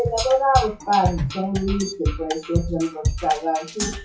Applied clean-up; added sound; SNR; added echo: classical method WPE with log-MMSE.